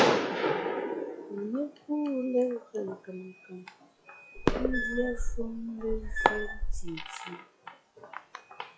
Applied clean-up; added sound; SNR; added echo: classical method log-MMSE.